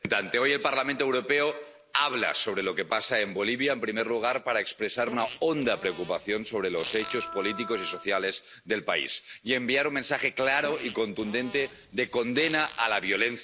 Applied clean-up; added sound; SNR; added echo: none; Wind instrument, woodwind instrument + Fart; 14 dB; none.